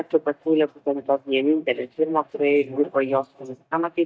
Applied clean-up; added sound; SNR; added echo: neural mask model DeepFilterNet 3.